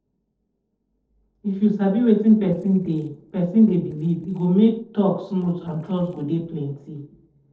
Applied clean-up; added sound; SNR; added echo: neural separator model SepFormer DNS4.